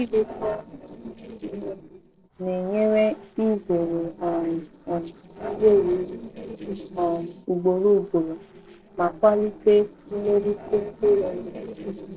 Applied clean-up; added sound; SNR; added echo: neural separator model SepFormer DNS4.